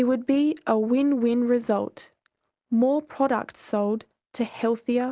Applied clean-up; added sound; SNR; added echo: none; none; none; none.